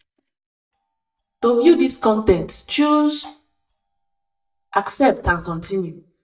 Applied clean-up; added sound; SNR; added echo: neural mask model DeepFilterNet 3.